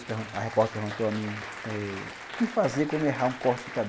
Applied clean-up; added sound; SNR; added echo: none; Applause; 10 dB; none.